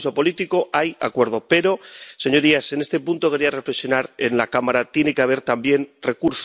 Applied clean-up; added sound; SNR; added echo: none; none; none; none.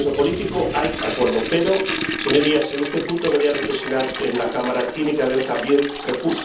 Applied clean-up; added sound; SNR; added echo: none; Toilet flush; 7 dB; reverberation time 0.7 s.